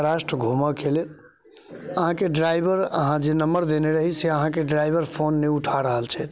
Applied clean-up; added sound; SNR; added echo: none; none; none; none.